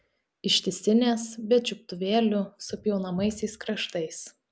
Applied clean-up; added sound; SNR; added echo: none; none; none; none.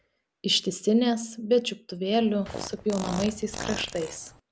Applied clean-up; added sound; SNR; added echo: none; Fart; 10 dB; none.